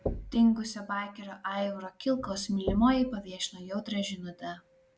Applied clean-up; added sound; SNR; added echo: none; Knock / Wood; 11 dB; none.